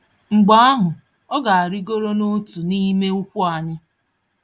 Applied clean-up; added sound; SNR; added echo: none; none; none; none.